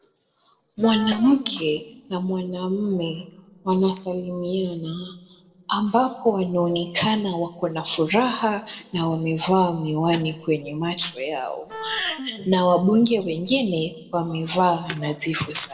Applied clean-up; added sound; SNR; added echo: neural separator model SepFormer DNS4.